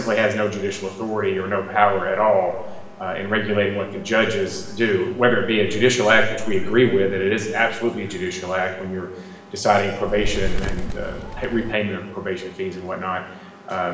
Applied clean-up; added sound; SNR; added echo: none; Bird; 2 dB; reverberation time 1.1 s.